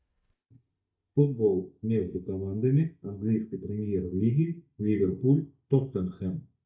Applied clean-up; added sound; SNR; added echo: neural mask model DeepFilterNet 3.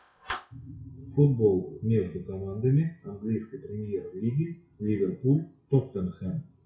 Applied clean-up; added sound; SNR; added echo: classical method WPE with log-MMSE.